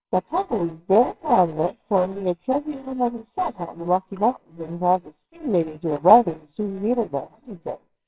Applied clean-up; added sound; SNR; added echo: neural separator model SepFormer WHAMR!.